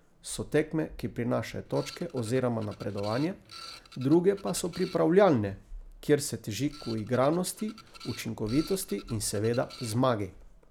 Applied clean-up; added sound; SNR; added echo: none; Printer; 19 dB; none.